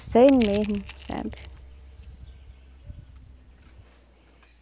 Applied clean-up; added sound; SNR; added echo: none; Crushing; 13 dB; none.